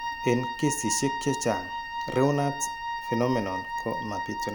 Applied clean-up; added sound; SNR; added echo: none; Wind instrument, woodwind instrument; 4 dB; none.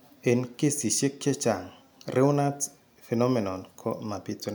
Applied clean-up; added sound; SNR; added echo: none; none; none; none.